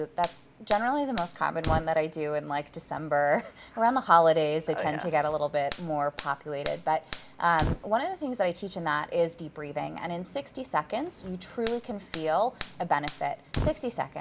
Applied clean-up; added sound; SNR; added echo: none; Fire; 10 dB; none.